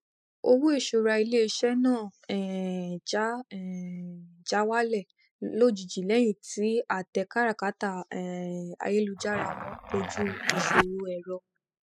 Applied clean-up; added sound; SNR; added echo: classical method spectral subtraction.